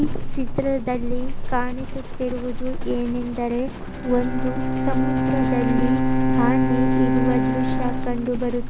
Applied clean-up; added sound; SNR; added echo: none; Bowed string instrument + Livestock, farm animals, working animals; -5 dB; none.